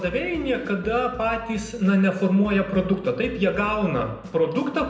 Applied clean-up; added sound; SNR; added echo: none; Drum / Drum kit; 17 dB; reverberation time 0.8 s.